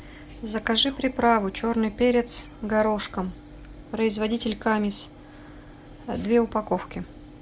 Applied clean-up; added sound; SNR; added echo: none; none; none; none.